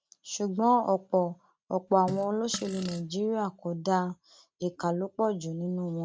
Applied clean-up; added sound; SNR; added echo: none; Fart; 13 dB; none.